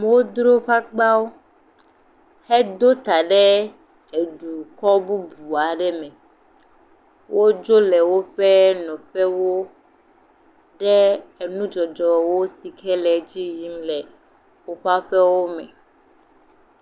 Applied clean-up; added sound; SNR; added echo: none; none; none; none.